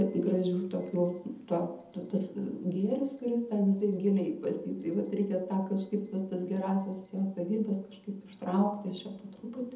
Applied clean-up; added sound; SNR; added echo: none; Alarm; 12 dB; reverberation time 0.7 s.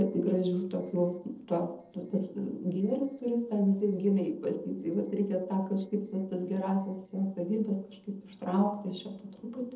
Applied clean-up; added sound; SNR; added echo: neural separator model SepFormer DNS4.